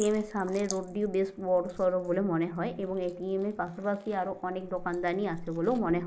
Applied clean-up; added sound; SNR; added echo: neural mask model Resemble Enhance denoiser.